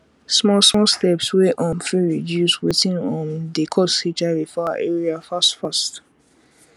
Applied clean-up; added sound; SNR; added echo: none; none; none; none.